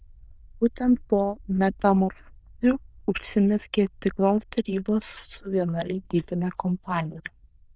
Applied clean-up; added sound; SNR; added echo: neural diffusion model UNIVERSE++.